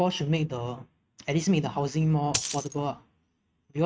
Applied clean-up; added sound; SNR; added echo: neural mask model RNNoise.